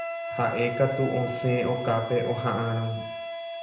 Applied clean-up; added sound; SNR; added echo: none; Wind instrument, woodwind instrument; 6 dB; reverberation time 0.8 s.